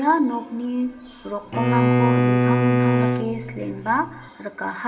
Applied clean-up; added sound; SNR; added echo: none; Bowed string instrument; -5 dB; reverberation time 1.8 s.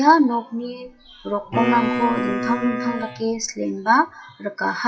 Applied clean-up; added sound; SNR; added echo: classical method WPE with log-MMSE.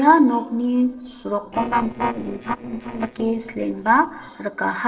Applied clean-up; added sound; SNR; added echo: neural separator model SepFormer DNS4.